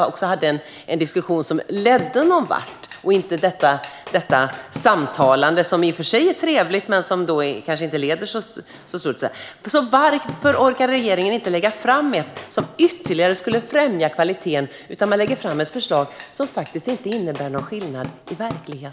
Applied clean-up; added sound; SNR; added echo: none; Drum / Drum kit; 17 dB; none.